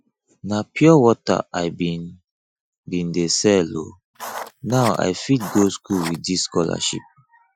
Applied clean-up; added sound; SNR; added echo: classical method Wiener filter.